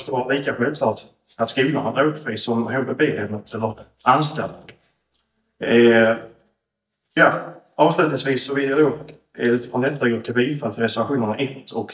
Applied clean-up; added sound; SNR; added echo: neural mask model DeepFilterNet 3.